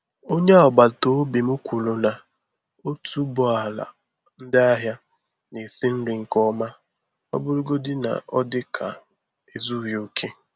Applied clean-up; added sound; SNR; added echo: none; none; none; none.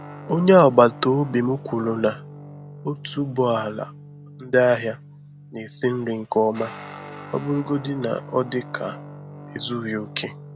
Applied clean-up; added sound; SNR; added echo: none; Guitar; 16 dB; none.